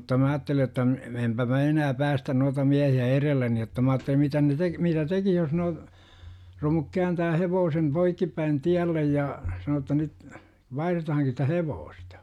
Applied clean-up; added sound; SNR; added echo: none; none; none; none.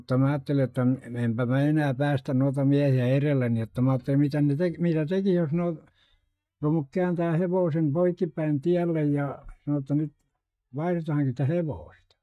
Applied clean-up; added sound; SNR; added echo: neural mask model DeepFilterNet 3.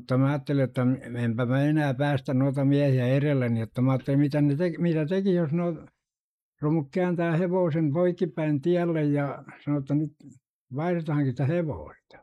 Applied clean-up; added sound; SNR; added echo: neural mask model Resemble Enhance denoiser.